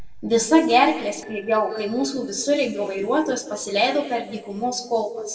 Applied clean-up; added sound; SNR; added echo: neural separator model SepFormer DNS4.